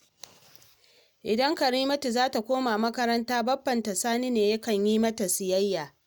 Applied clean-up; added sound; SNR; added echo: none; none; none; none.